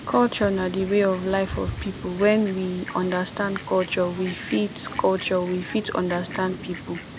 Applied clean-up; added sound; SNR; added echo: none; Fowl; 12 dB; none.